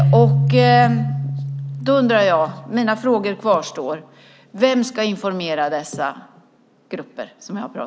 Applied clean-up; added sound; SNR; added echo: none; Keyboard (musical); 4 dB; none.